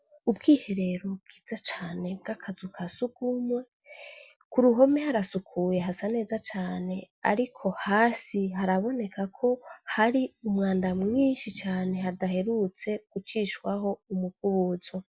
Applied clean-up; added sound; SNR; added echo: none; none; none; none.